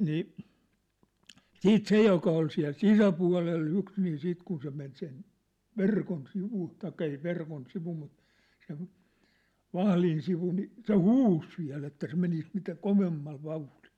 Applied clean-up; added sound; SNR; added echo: none; none; none; none.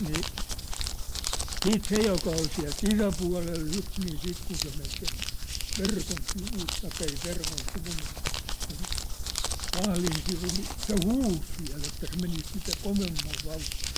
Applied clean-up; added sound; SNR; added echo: none; Crumpling, crinkling; 0 dB; none.